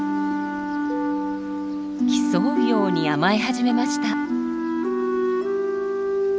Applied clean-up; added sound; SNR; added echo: none; none; none; none.